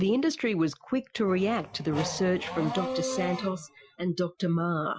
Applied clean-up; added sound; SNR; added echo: classical method Wiener filter.